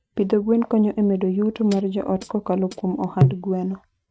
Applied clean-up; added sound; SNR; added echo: neural mask model RNNoise.